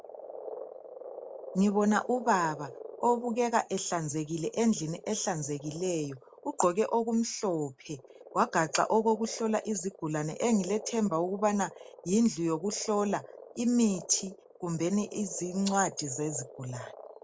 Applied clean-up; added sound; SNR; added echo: none; Frog; 17 dB; none.